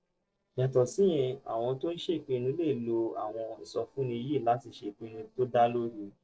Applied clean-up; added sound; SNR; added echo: neural separator model SepFormer DNS4.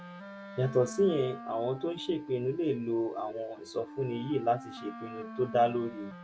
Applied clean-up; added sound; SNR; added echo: none; Wind instrument, woodwind instrument; 14 dB; none.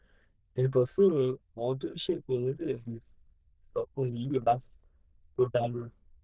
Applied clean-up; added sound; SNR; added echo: neural diffusion model UNIVERSE++.